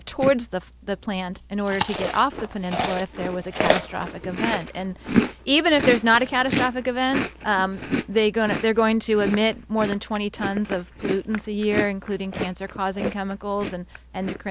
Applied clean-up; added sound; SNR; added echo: none; Chewing, mastication; 5 dB; none.